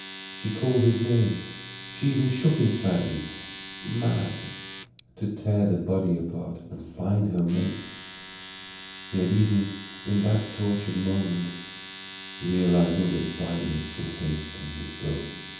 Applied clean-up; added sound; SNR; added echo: none; Domestic sounds, home sounds; 13 dB; reverberation time 0.9 s.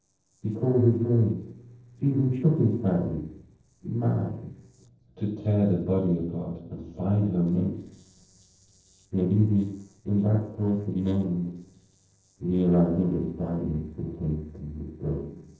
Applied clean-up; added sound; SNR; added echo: neural separator model SepFormer DNS4.